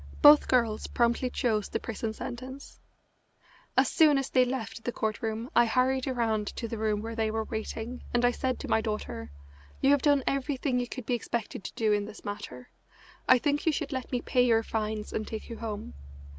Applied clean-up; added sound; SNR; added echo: none; Engine; 17 dB; none.